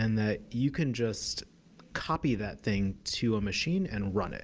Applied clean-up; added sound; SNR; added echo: none; none; none; none.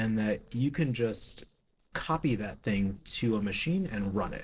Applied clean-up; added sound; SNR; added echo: neural separator model SepFormer DNS4.